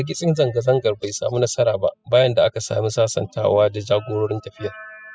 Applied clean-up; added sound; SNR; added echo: classical method spectral subtraction.